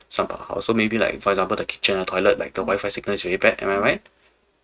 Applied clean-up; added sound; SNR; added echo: neural mask model RNNoise.